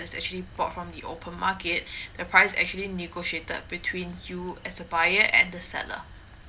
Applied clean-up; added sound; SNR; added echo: none; Rain; 19 dB; none.